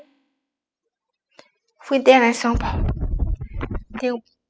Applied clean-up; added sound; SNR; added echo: classical method spectral subtraction.